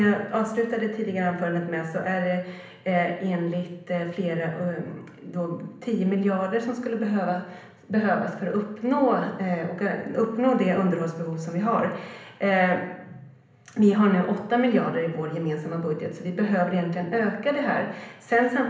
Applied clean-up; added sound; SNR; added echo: none; none; none; reverberation time 0.8 s.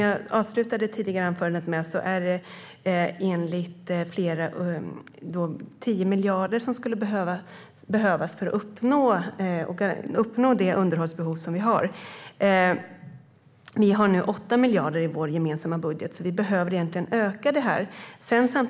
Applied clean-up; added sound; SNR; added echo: none; none; none; none.